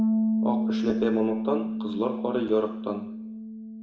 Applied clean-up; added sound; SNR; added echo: none; Bass guitar; -2 dB; reverberation time 0.8 s.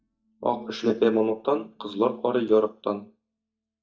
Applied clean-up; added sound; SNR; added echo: neural mask model DeepFilterNet 3.